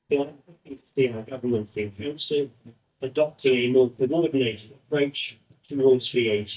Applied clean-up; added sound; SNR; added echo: neural mask model DeepFilterNet 3.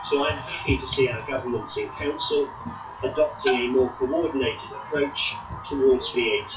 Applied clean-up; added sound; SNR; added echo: classical method WPE with log-MMSE.